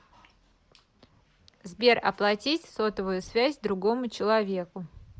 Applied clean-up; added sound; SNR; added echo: none; none; none; none.